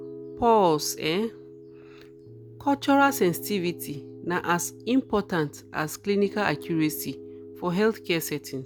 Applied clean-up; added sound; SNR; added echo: none; Piano; 16 dB; none.